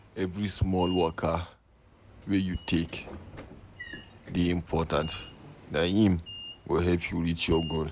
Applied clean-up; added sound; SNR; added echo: none; Sliding door / Train; 17 dB; none.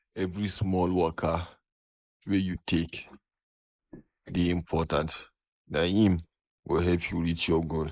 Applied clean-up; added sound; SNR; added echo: neural mask model Resemble Enhance denoiser.